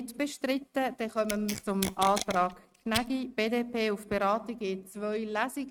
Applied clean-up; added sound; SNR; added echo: neural mask model RNNoise.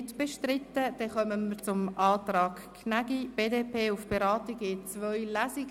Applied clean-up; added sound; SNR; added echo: none; none; none; none.